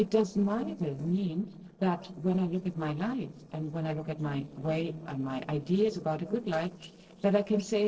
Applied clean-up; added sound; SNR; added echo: neural separator model SepFormer DNS4.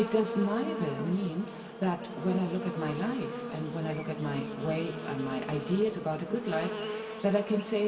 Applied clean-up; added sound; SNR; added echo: none; Buzz; 7 dB; reverberation time 2.5 s.